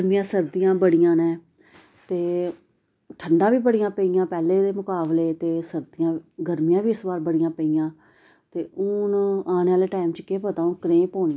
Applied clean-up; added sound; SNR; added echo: none; none; none; none.